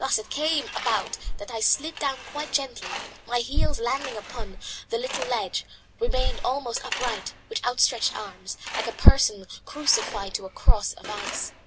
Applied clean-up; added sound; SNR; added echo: none; Tools; 14 dB; none.